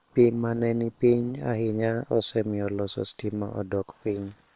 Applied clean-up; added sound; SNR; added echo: neural separator model SepFormer WHAM!.